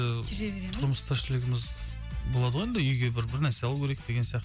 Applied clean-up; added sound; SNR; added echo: none; none; none; none.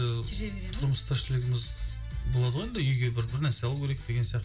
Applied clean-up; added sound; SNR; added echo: none; none; none; reverberation time 0.2 s.